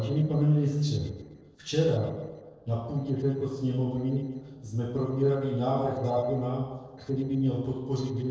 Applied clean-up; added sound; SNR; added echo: neural separator model SepFormer DNS4.